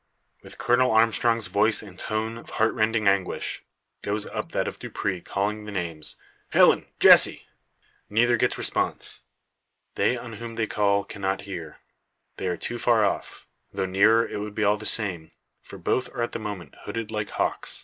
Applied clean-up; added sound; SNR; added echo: neural mask model Resemble Enhance denoiser.